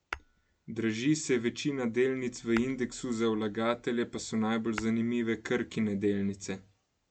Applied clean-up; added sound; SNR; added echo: none; Tap / Hammer; 19 dB; none.